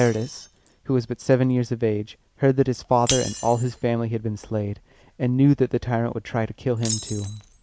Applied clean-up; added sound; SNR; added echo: none; Shatter; 14 dB; none.